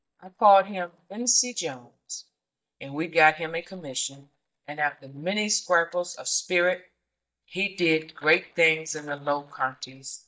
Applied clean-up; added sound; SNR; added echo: neural mask model DeepFilterNet 3.